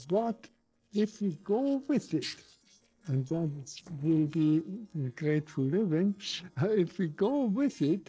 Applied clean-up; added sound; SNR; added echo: neural separator model SepFormer DNS4.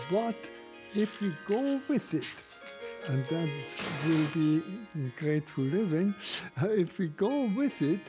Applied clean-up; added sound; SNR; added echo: none; Harp + Fire; 13 dB; none.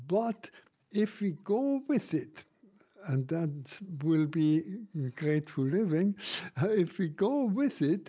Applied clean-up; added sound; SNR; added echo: none; none; none; none.